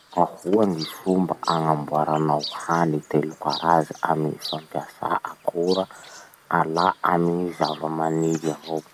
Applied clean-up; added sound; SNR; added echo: none; Chirp, tweet; 17 dB; none.